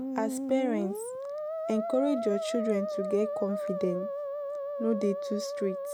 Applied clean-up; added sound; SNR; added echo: none; Musical instrument; 2 dB; none.